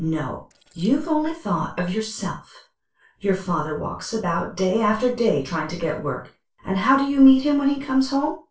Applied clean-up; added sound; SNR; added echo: neural separator model SepFormer DNS4.